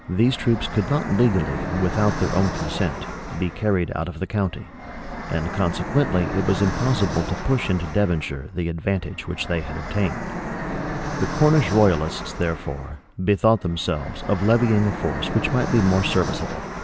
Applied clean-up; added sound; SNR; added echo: none; Fixed-wing aircraft, airplane; 7 dB; none.